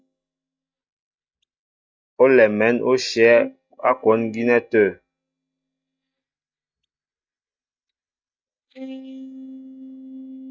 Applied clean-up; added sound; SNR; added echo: neural mask model DeepFilterNet 3.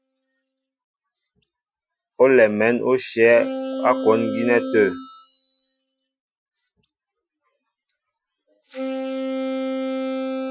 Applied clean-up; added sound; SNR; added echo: classical method Wiener filter.